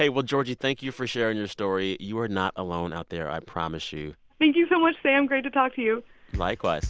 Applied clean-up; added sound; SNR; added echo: none; none; none; none.